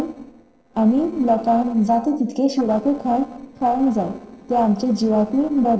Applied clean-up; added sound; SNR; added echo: neural separator model SepFormer DNS4.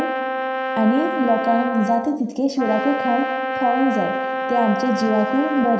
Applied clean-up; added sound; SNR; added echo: none; Brass instrument; 4 dB; reverberation time 2.4 s.